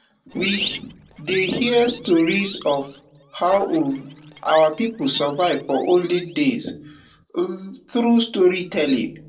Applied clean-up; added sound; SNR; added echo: neural separator model SepFormer DNS4.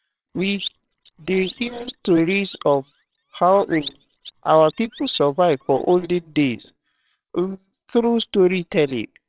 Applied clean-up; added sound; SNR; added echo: neural separator model SepFormer WHAMR!.